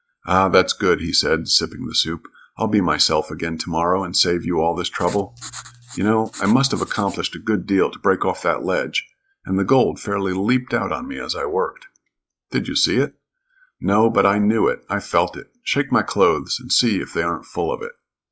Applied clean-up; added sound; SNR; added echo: classical method log-MMSE.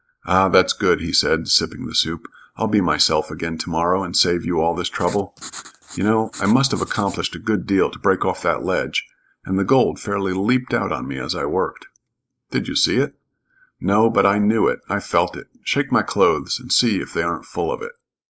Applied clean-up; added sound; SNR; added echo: neural mask model Resemble Enhance denoiser.